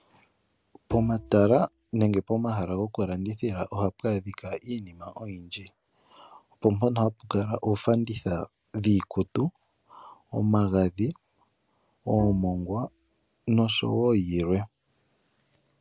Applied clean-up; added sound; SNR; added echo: none; Bowed string instrument; 16 dB; none.